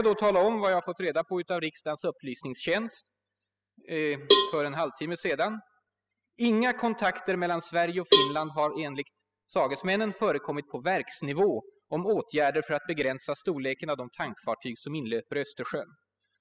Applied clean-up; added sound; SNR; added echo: classical method spectral subtraction.